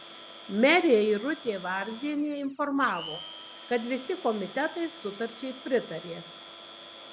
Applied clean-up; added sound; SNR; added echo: none; Domestic sounds, home sounds; 14 dB; none.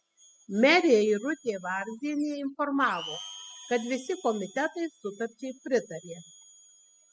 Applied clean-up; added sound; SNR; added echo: classical method spectral subtraction.